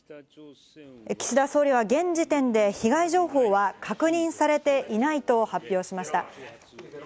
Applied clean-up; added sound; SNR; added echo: none; none; none; none.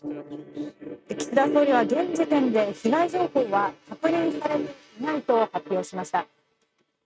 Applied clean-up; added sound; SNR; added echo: neural mask model RNNoise.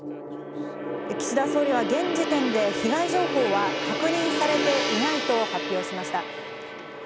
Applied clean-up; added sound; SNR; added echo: none; Gong; 2 dB; none.